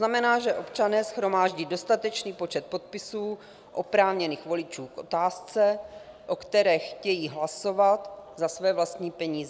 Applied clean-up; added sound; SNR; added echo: none; none; none; none.